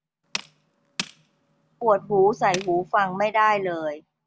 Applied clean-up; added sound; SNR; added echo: none; Tools; 15 dB; none.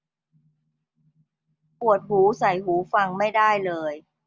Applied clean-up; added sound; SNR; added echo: none; none; none; none.